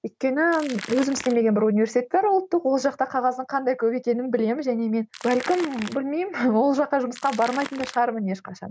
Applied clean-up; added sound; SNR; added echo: none; Crackle; 14 dB; none.